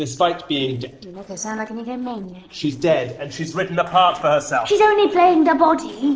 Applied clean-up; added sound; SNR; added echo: neural separator model SepFormer DNS4.